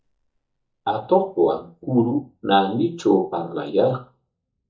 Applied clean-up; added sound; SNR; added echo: neural mask model DeepFilterNet 3.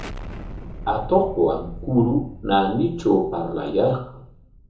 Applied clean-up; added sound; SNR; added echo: none; Explosion; 14 dB; reverberation time 0.6 s.